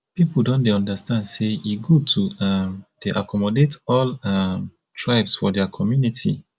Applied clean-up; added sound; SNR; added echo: none; none; none; none.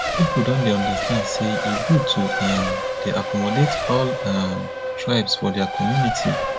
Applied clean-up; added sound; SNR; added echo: none; Race car, auto racing; 2 dB; none.